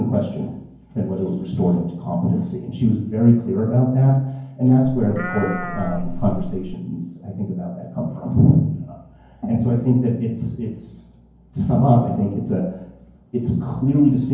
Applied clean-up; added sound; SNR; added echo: none; Livestock, farm animals, working animals; 7 dB; reverberation time 0.9 s.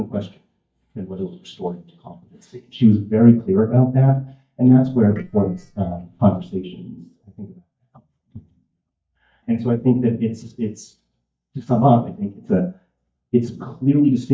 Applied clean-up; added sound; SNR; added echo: neural mask model DeepFilterNet 3.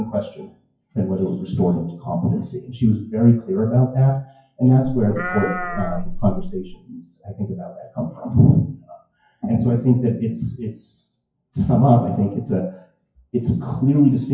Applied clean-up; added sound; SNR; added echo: classical method WPE with log-MMSE.